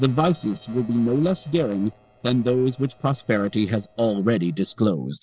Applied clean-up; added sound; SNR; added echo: neural separator model SepFormer DNS4.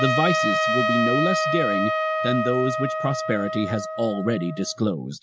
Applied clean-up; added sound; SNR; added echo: none; Trumpet; 0 dB; none.